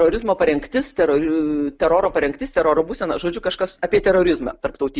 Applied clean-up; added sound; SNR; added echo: none; none; none; none.